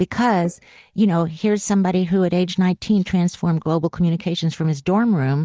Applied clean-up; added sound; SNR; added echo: neural mask model DeepFilterNet 3.